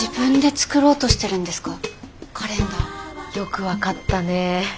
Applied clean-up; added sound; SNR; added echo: none; none; none; none.